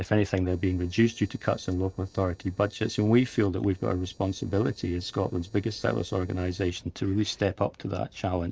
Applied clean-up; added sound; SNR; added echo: neural separator model SepFormer DNS4.